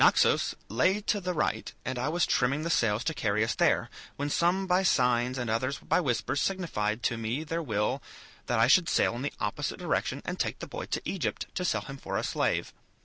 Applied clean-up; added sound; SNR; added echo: none; none; none; none.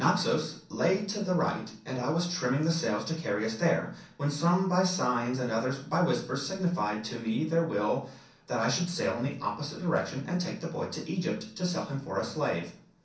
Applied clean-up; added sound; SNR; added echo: none; none; none; reverberation time 0.6 s.